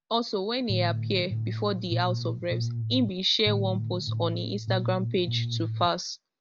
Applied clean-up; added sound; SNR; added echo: none; Bass guitar; 1 dB; none.